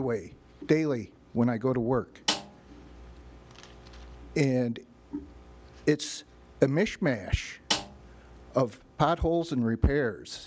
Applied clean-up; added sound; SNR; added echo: none; Snare drum; 6 dB; none.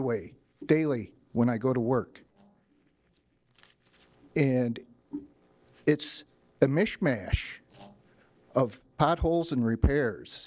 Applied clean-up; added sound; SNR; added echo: neural separator model SepFormer DNS4.